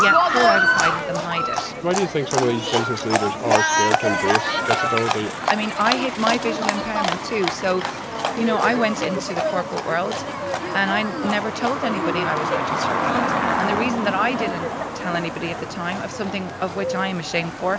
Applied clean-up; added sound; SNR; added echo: none; Livestock, farm animals, working animals; -2 dB; none.